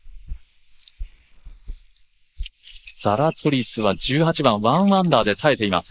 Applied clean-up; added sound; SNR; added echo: neural mask model Resemble Enhance denoiser.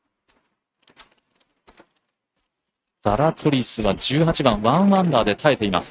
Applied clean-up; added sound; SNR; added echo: neural mask model RNNoise.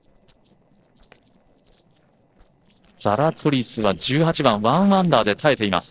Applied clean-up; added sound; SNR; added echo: neural separator model SepFormer DNS4.